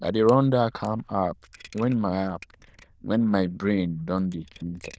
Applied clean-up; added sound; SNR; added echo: neural diffusion model UNIVERSE++.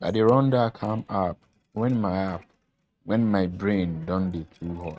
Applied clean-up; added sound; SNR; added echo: neural mask model RNNoise.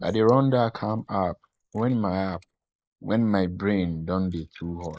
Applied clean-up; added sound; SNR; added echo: neural mask model Resemble Enhance denoiser.